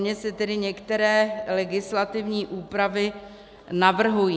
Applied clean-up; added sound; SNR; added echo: none; none; none; none.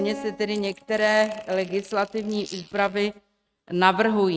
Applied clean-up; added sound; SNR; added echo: neural mask model RNNoise.